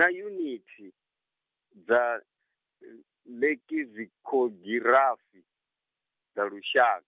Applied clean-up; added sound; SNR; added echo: none; none; none; none.